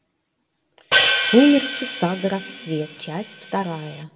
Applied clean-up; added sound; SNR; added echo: none; Hi-hat; -1 dB; reverberation time 2.4 s.